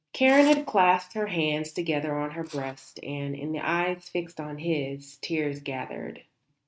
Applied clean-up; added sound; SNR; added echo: neural mask model RNNoise.